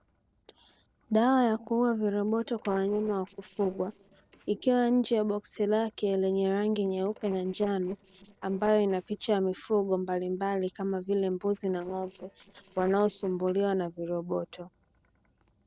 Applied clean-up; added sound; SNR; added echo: neural separator model SepFormer DNS4.